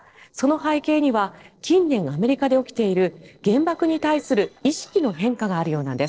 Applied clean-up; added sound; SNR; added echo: neural separator model SepFormer DNS4.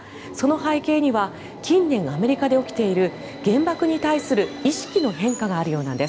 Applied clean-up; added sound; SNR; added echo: none; Subway, metro, underground; 13 dB; none.